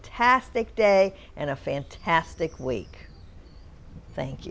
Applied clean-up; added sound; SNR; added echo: none; Train; 20 dB; none.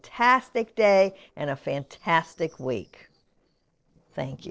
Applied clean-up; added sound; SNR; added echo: neural separator model SepFormer DNS4.